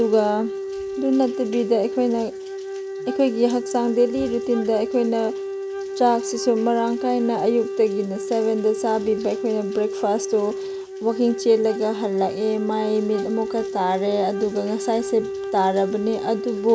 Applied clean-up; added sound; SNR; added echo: none; Wind instrument, woodwind instrument; 7 dB; none.